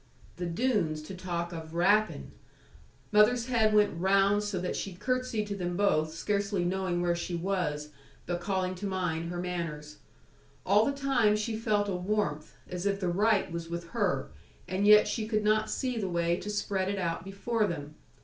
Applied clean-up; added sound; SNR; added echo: none; none; none; reverberation time 0.3 s.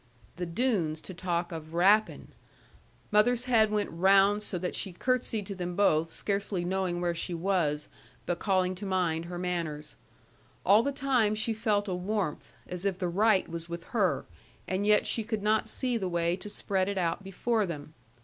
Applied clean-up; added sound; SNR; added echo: none; none; none; none.